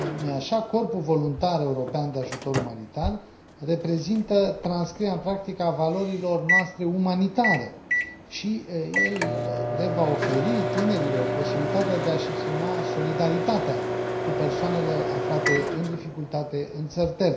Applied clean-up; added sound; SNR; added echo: none; Microwave oven; 3 dB; reverberation time 0.5 s.